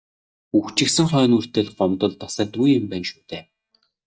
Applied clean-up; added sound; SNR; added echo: neural mask model DeepFilterNet 3.